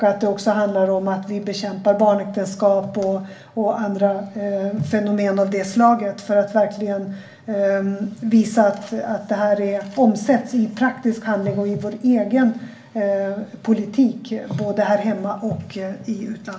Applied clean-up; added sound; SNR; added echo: none; none; none; reverberation time 0.4 s.